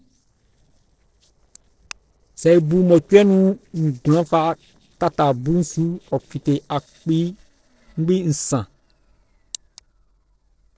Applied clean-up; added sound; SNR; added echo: neural separator model SepFormer DNS4.